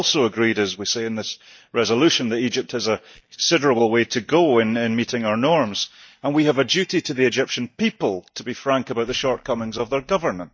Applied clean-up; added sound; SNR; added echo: neural mask model DeepFilterNet 3.